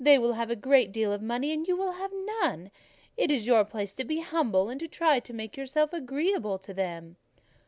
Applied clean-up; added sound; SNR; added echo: none; none; none; none.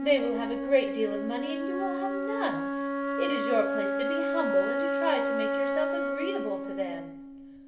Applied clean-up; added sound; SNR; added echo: none; Wind instrument, woodwind instrument; -1 dB; reverberation time 0.8 s.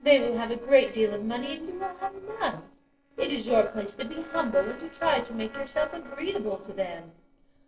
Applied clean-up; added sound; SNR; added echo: neural separator model SepFormer DNS4.